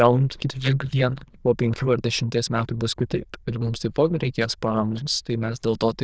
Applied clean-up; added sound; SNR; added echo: neural diffusion model UNIVERSE++.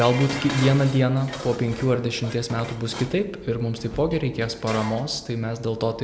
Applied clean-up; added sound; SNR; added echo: none; Dishes, pots, and pans; 13 dB; none.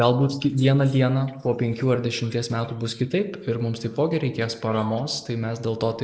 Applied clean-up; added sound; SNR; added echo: neural mask model Resemble Enhance denoiser.